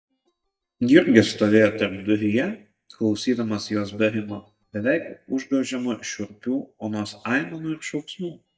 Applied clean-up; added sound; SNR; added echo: neural mask model DeepFilterNet 3.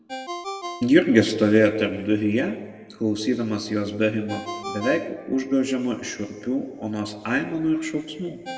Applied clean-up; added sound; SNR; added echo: none; Ringtone; 16 dB; reverberation time 1.4 s.